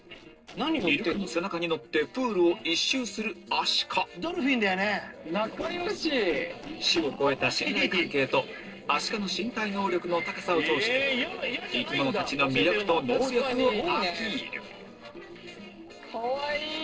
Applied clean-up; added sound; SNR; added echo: neural separator model SepFormer DNS4.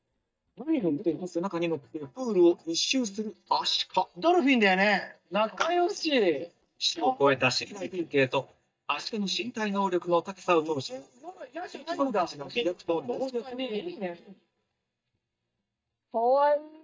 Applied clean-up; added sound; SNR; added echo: neural mask model DeepFilterNet 3.